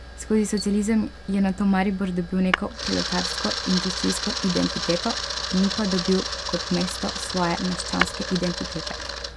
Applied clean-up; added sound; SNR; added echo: none; Tap / Glass + Camera; 5 dB; none.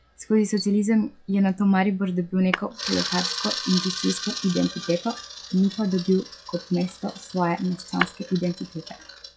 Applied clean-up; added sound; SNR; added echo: classical method log-MMSE.